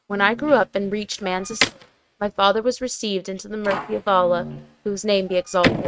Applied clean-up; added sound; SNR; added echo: neural mask model RNNoise.